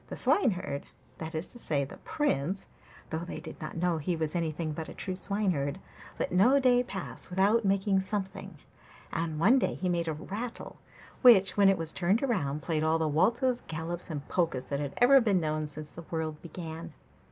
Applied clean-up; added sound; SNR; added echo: none; none; none; none.